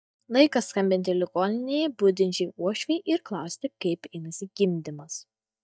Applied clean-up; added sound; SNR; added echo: neural mask model DeepFilterNet 3.